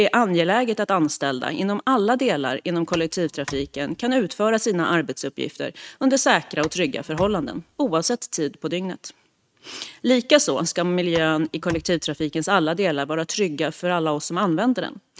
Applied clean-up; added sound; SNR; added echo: neural mask model RNNoise.